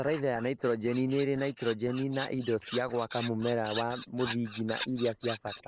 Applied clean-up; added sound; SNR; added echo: neural mask model Resemble Enhance denoiser.